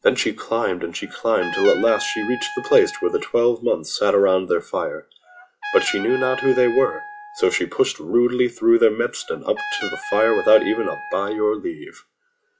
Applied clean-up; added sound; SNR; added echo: classical method log-MMSE.